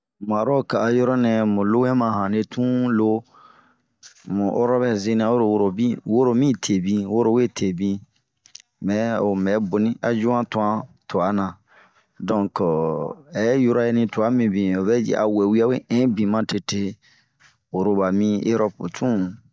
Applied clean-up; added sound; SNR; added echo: none; none; none; none.